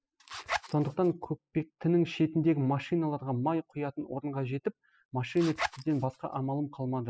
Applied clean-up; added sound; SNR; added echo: classical method spectral subtraction.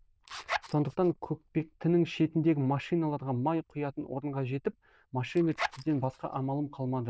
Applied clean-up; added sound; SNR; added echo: neural diffusion model UNIVERSE++.